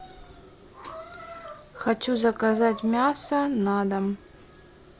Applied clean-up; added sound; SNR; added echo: none; none; none; none.